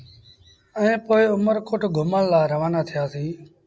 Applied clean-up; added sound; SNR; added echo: none; none; none; none.